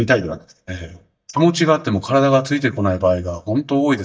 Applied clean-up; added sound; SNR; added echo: neural mask model DeepFilterNet 3.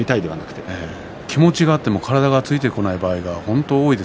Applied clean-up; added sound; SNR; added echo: none; none; none; none.